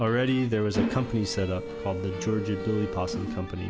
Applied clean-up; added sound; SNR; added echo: none; Mechanisms; 7 dB; none.